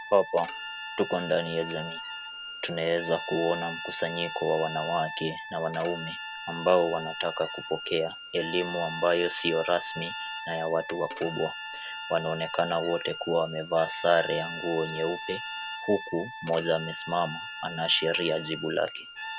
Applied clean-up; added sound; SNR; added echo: none; Brass instrument + Bowed string instrument; 8 dB; none.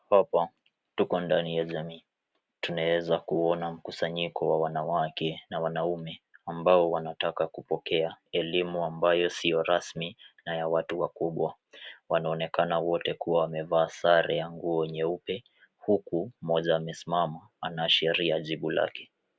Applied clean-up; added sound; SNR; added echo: none; none; none; none.